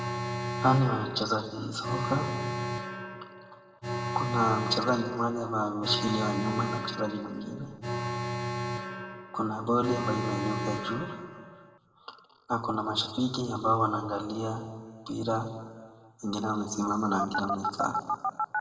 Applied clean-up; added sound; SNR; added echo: none; Alarm; 4 dB; reverberation time 1.6 s.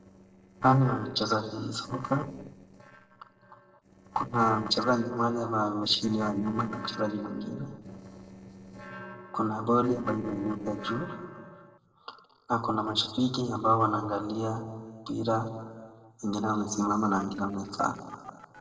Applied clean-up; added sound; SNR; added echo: neural separator model SepFormer DNS4.